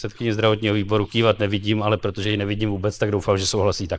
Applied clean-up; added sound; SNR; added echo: neural mask model Resemble Enhance denoiser.